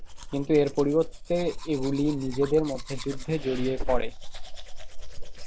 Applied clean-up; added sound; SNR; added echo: none; Domestic sounds, home sounds; 3 dB; none.